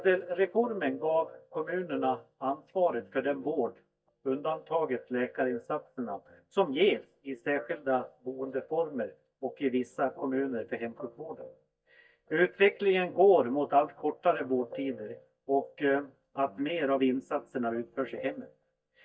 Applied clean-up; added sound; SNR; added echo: neural mask model DeepFilterNet 3.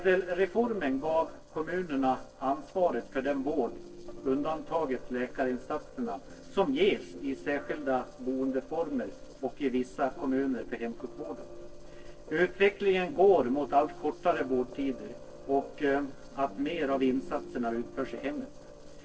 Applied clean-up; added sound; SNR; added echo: neural separator model SepFormer DNS4.